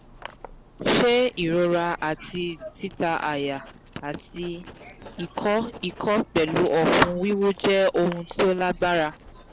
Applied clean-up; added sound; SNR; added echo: none; Writing; 13 dB; none.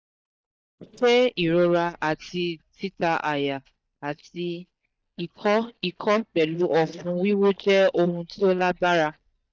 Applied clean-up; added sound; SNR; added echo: neural mask model DeepFilterNet 3.